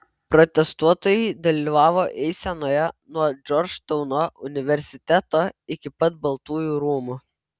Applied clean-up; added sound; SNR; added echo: none; none; none; none.